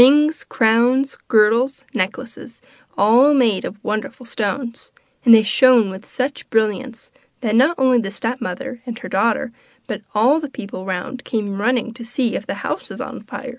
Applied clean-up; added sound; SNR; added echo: none; none; none; none.